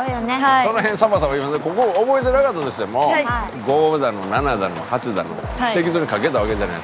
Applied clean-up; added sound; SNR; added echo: none; Fireworks; 14 dB; none.